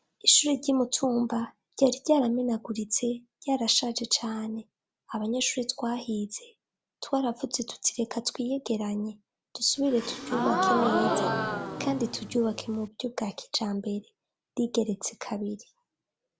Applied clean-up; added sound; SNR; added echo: none; Gasp; 0 dB; none.